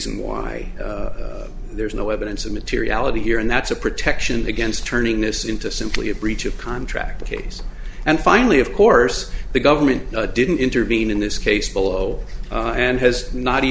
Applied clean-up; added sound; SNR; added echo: none; none; none; none.